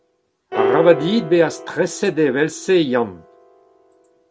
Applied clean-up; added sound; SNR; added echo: none; Piano; 9 dB; none.